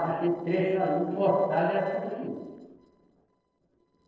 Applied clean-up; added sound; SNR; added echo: neural separator model SepFormer DNS4.